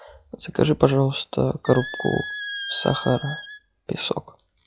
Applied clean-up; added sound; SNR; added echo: classical method log-MMSE.